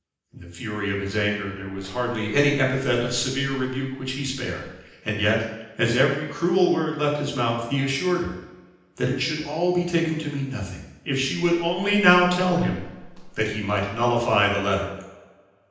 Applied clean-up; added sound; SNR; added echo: none; Walk, footsteps; 20 dB; reverberation time 0.9 s.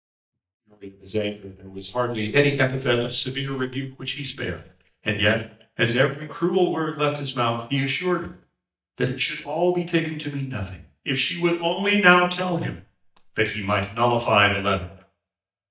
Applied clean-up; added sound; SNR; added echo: neural mask model DeepFilterNet 3.